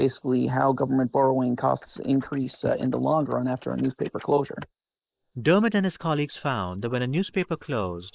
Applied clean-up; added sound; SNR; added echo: neural mask model Resemble Enhance denoiser.